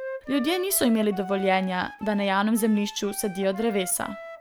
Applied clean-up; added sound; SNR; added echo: none; Wind instrument, woodwind instrument; 14 dB; none.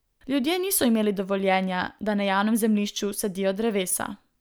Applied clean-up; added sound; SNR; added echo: none; none; none; none.